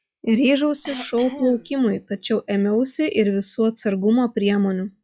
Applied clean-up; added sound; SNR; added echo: classical method log-MMSE.